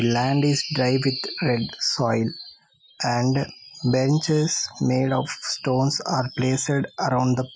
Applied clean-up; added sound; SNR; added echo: classical method Wiener filter.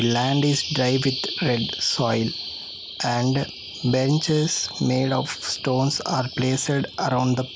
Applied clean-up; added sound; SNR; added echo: none; Bird vocalization, bird call, bird song; 11 dB; none.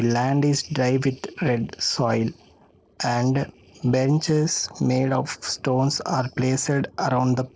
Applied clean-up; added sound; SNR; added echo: neural separator model SepFormer DNS4.